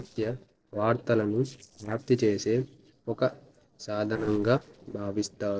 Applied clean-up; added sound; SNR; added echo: neural separator model SepFormer DNS4.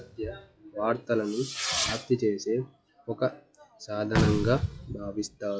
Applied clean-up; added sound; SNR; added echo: classical method log-MMSE.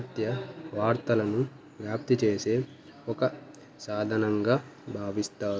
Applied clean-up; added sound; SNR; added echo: none; none; none; none.